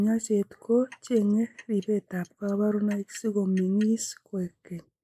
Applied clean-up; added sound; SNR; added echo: neural mask model Resemble Enhance denoiser.